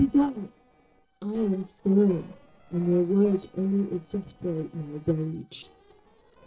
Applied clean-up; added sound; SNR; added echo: neural separator model SepFormer DNS4.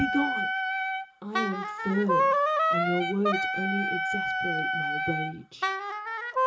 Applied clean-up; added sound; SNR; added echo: none; Wind instrument, woodwind instrument; -5 dB; reverberation time 0.2 s.